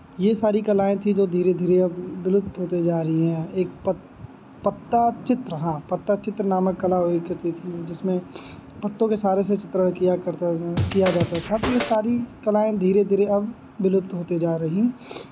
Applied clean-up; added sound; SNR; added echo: none; Scratching (performance technique); 4 dB; none.